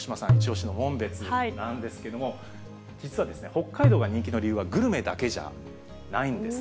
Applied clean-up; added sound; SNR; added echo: none; Tabla; -1 dB; none.